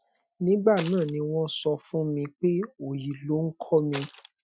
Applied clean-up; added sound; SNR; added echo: classical method Wiener filter.